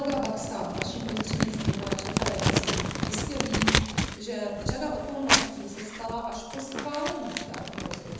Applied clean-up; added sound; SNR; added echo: none; Crumpling, crinkling; -4 dB; reverberation time 1.0 s.